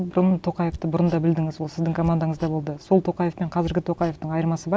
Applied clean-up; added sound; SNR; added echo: none; Hammer; 20 dB; none.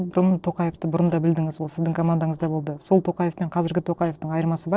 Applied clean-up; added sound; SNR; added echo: neural separator model SepFormer DNS4.